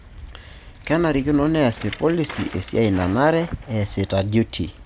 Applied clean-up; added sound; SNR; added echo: none; Bicycle + Stream / Trickle, dribble / Traffic noise, roadway noise; 15 dB; none.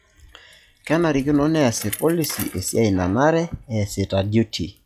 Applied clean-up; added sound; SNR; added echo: classical method log-MMSE.